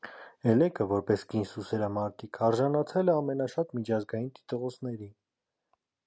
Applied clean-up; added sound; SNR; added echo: none; none; none; none.